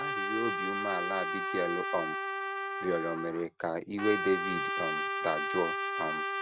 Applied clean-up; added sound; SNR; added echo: none; Trumpet; -1 dB; none.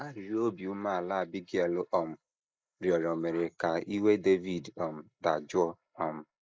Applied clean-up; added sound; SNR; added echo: neural mask model Resemble Enhance denoiser.